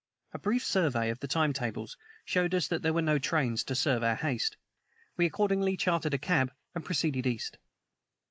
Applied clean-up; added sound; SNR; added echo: neural mask model Resemble Enhance denoiser.